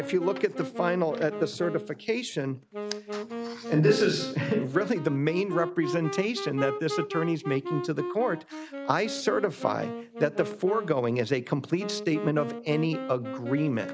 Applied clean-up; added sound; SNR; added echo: none; Wind instrument, woodwind instrument; 9 dB; none.